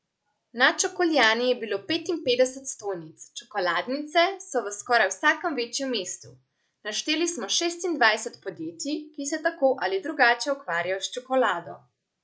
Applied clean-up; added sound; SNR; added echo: none; none; none; none.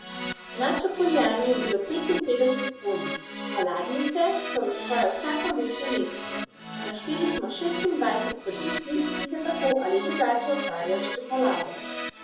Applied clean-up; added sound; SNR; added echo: none; Keyboard (musical); 6 dB; reverberation time 2.6 s.